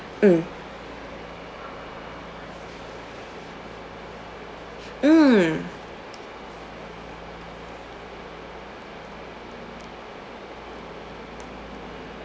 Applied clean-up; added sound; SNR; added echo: none; none; none; none.